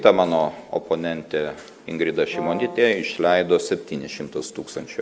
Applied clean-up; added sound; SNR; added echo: none; Brass instrument; 12 dB; none.